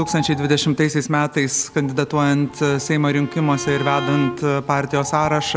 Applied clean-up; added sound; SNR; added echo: none; Bowed string instrument + Bird; 13 dB; none.